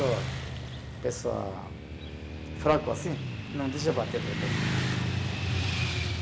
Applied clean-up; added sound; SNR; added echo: none; Motorcycle / Traffic noise, roadway noise; -1 dB; reverberation time 2.8 s.